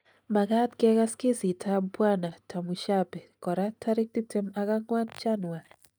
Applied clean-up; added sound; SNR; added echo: neural mask model DeepFilterNet 3.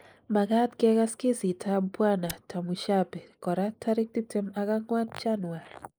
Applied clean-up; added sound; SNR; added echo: neural mask model Resemble Enhance denoiser.